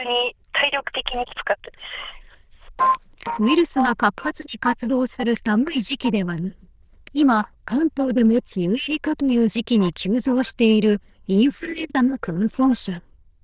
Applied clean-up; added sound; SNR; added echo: neural diffusion model UNIVERSE++.